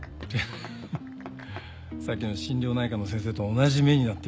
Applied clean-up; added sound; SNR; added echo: none; none; none; none.